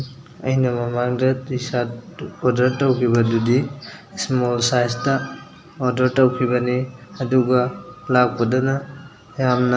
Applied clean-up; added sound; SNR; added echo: none; none; none; none.